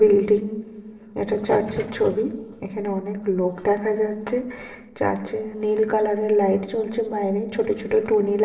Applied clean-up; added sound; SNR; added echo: neural separator model SepFormer DNS4.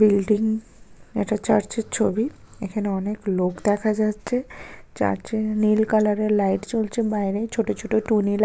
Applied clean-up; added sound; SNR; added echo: none; none; none; none.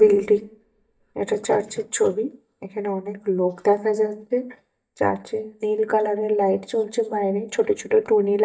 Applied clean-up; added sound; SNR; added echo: neural mask model DeepFilterNet 3.